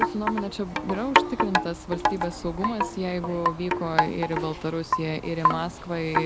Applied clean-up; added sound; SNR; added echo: none; Wind chime; -2 dB; none.